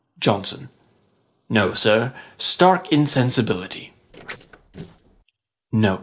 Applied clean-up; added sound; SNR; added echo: neural separator model SepFormer DNS4.